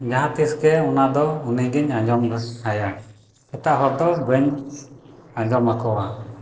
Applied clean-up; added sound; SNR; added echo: neural separator model SepFormer DNS4.